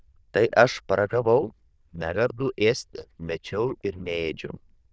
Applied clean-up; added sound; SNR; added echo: neural diffusion model UNIVERSE++.